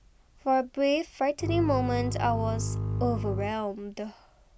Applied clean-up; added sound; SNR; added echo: none; Bowed string instrument; 2 dB; none.